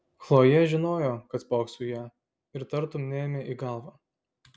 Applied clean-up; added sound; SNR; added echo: none; none; none; none.